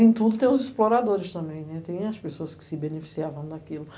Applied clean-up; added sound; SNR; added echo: none; none; none; none.